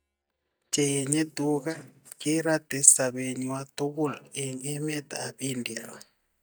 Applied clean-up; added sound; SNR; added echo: neural mask model DeepFilterNet 3.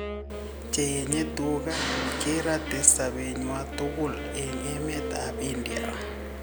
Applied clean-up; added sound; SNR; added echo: none; Wind instrument, woodwind instrument + Musical instrument; 7 dB; none.